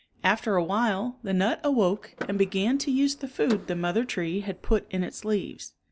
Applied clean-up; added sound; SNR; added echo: none; Door / Car; 18 dB; none.